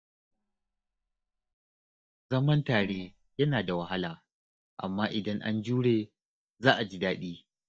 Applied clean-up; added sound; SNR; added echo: neural mask model DeepFilterNet 3.